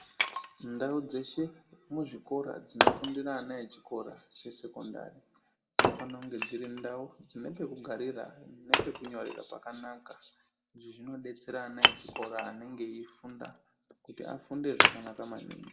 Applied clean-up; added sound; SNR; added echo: none; Wood; -5 dB; reverberation time 0.3 s.